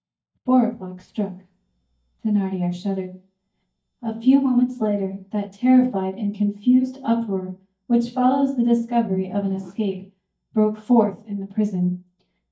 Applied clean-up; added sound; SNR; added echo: neural mask model DeepFilterNet 3.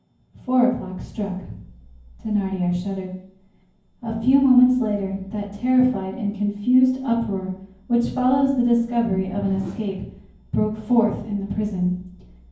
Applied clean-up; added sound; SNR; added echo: none; Whoosh, swoosh, swish; 20 dB; reverberation time 0.9 s.